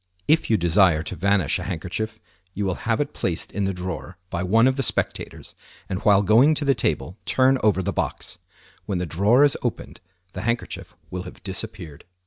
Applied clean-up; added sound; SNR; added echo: none; none; none; none.